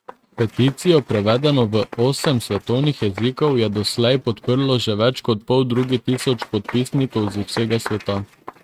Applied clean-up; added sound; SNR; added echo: neural mask model RNNoise.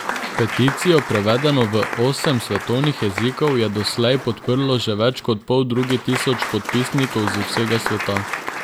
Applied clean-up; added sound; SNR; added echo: none; Applause / Crowd; 8 dB; none.